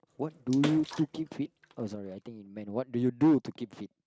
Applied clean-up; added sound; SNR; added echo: neural mask model RNNoise.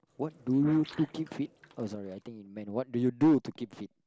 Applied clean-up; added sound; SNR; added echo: neural mask model Resemble Enhance denoiser.